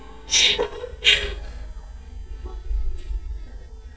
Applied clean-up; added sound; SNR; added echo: neural mask model DeepFilterNet 3.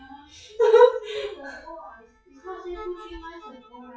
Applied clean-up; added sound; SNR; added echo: classical method WPE with log-MMSE.